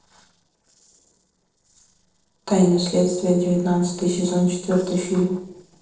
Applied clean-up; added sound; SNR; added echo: neural separator model SepFormer DNS4.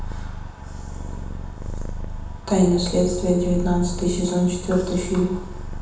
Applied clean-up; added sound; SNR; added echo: none; Purr; 7 dB; reverberation time 0.8 s.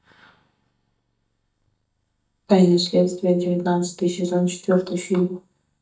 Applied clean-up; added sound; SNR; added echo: neural mask model DeepFilterNet 3.